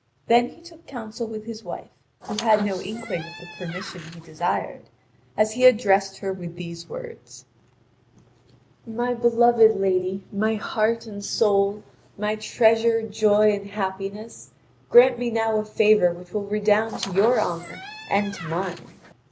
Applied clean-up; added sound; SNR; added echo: none; Squeak; 14 dB; none.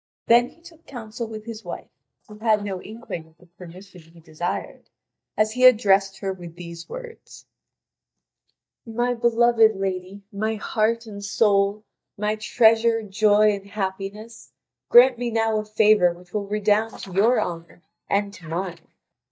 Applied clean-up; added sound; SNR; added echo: neural mask model DeepFilterNet 3.